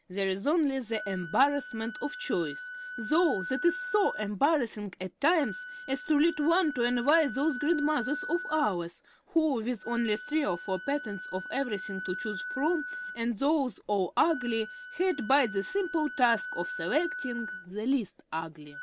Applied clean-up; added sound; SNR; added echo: none; Wind instrument, woodwind instrument; 11 dB; none.